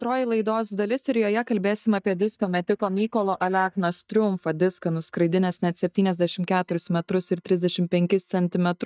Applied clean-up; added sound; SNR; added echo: neural mask model DeepFilterNet 3.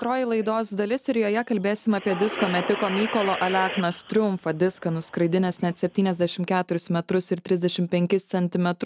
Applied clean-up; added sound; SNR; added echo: none; none; none; none.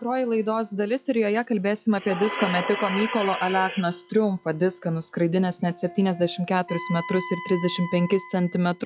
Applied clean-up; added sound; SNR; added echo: classical method log-MMSE.